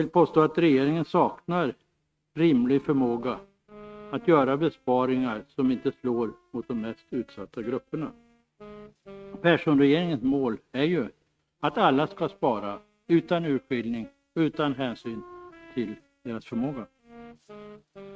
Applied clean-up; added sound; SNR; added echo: neural mask model RNNoise.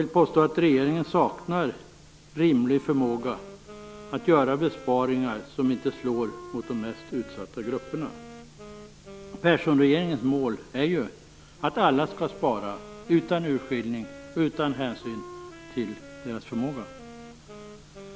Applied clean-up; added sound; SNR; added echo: none; Wind instrument, woodwind instrument; 19 dB; none.